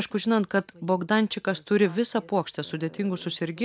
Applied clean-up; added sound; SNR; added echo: none; none; none; none.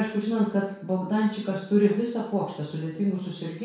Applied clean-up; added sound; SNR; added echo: none; none; none; reverberation time 0.6 s.